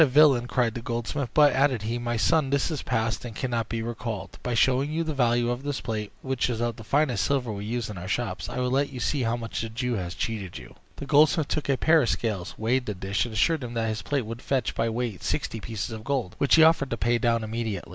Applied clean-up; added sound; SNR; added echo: none; none; none; none.